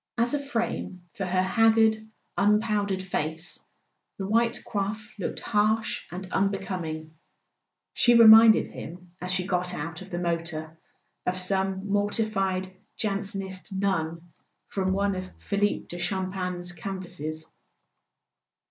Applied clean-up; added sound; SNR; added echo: none; Bowed string instrument; 18 dB; none.